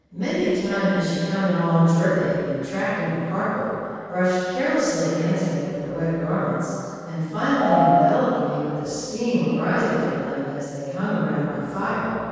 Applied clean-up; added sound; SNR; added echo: neural separator model SepFormer DNS4.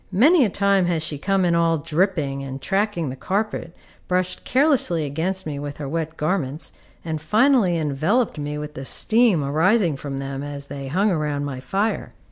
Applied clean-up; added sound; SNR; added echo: none; none; none; none.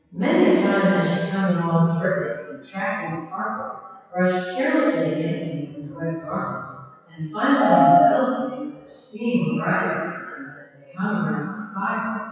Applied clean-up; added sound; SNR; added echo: classical method WPE with log-MMSE.